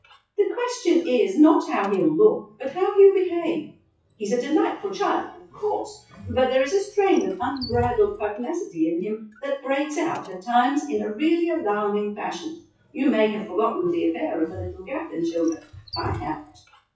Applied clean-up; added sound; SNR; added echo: classical method WPE with log-MMSE.